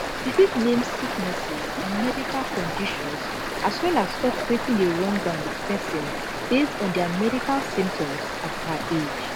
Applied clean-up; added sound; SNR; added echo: none; Stream; 3 dB; none.